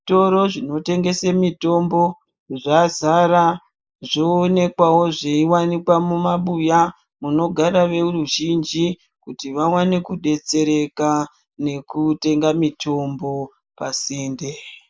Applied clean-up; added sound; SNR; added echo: neural mask model Resemble Enhance denoiser.